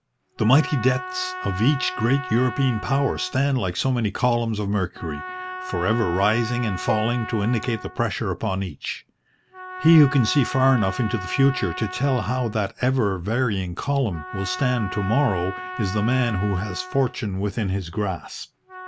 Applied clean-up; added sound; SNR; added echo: none; Bowed string instrument + Trumpet; 12 dB; none.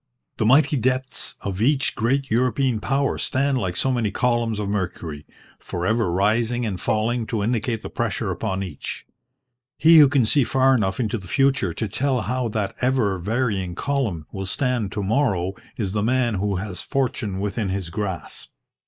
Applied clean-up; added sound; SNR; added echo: neural mask model Resemble Enhance denoiser.